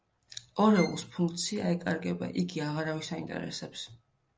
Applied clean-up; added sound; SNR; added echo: none; Bowed string instrument; 15 dB; none.